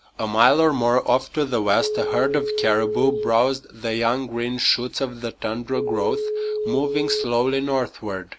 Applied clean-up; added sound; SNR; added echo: none; Telephone; 7 dB; none.